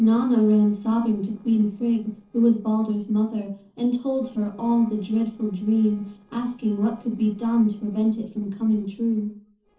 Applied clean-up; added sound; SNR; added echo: neural separator model SepFormer DNS4.